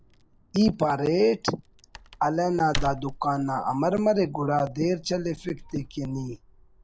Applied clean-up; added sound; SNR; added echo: none; Tearing / Wood; 13 dB; none.